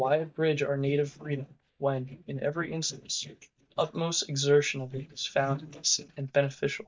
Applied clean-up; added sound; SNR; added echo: neural mask model DeepFilterNet 3.